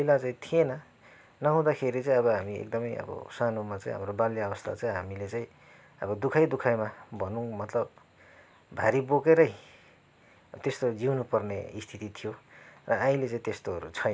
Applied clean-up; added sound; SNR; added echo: none; none; none; none.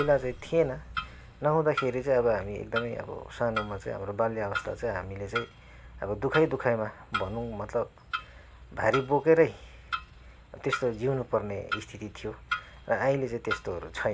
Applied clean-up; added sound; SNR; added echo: none; Clock; 10 dB; none.